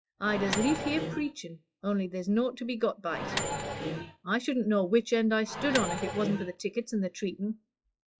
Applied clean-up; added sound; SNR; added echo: classical method log-MMSE.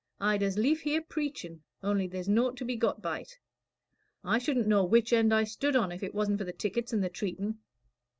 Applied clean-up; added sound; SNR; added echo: none; none; none; none.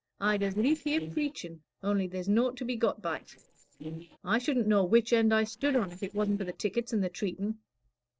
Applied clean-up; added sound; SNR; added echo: neural separator model SepFormer DNS4.